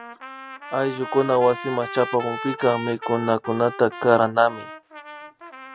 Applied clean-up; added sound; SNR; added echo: none; Trumpet; 12 dB; none.